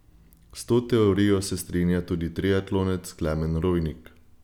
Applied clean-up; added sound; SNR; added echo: none; none; none; none.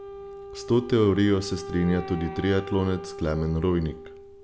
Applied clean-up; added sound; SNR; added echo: none; Wind instrument, woodwind instrument; 13 dB; none.